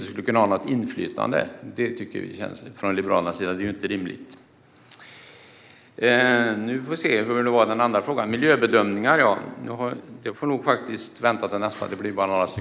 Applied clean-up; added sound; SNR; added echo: none; none; none; none.